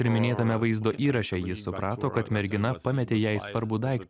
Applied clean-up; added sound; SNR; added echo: none; none; none; none.